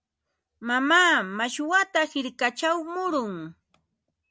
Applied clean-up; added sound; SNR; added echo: none; none; none; none.